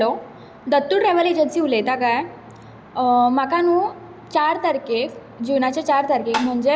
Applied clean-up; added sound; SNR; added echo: none; Tap; 6 dB; none.